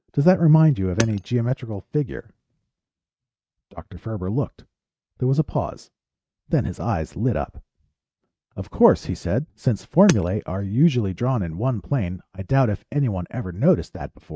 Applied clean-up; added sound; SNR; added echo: neural mask model RNNoise.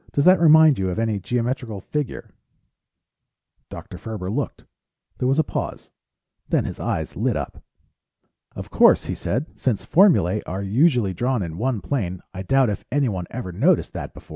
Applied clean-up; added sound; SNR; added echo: none; none; none; none.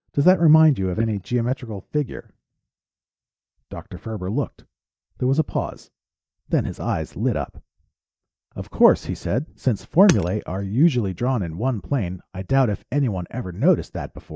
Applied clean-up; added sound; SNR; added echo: neural mask model DeepFilterNet 3.